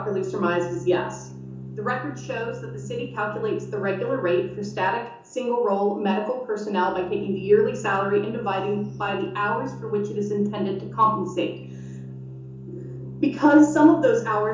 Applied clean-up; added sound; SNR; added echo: none; Organ; 14 dB; reverberation time 0.8 s.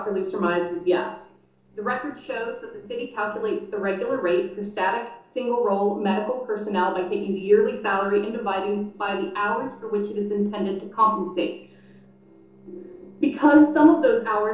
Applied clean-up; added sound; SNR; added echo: neural separator model SepFormer DNS4.